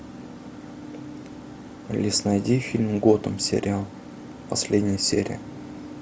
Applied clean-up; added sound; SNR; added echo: none; none; none; none.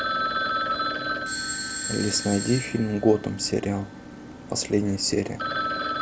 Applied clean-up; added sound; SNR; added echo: none; Telephone + Bell / Doorbell; 3 dB; none.